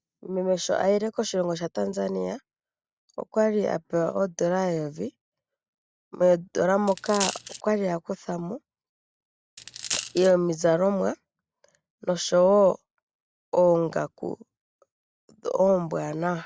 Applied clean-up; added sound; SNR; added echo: none; Coin (dropping); 7 dB; none.